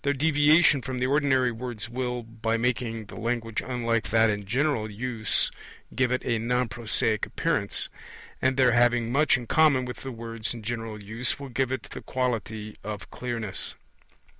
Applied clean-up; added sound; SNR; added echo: none; none; none; none.